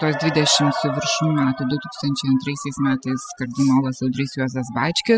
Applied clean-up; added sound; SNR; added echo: classical method spectral subtraction.